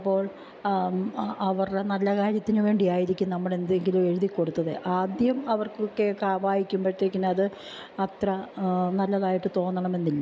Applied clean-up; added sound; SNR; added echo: none; none; none; none.